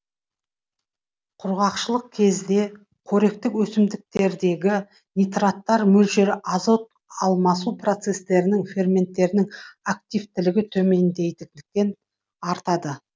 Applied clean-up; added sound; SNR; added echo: none; none; none; none.